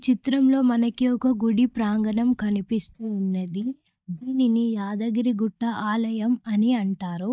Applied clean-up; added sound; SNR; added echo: neural mask model DeepFilterNet 3.